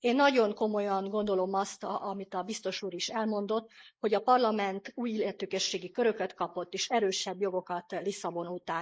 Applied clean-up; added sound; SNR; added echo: neural mask model Resemble Enhance denoiser.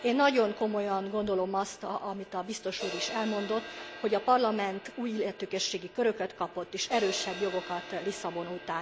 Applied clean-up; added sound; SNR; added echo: none; Crash cymbal; 14 dB; none.